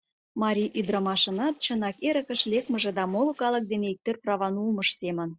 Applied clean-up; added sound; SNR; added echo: neural separator model SepFormer DNS4.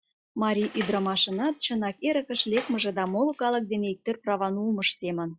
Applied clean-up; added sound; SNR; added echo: classical method log-MMSE.